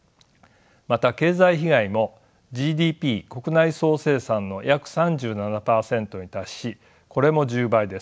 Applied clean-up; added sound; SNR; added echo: none; none; none; none.